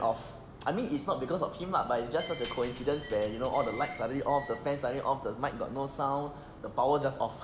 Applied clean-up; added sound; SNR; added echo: none; Glass; 2 dB; none.